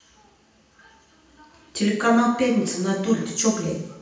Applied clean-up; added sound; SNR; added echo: none; none; none; reverberation time 0.9 s.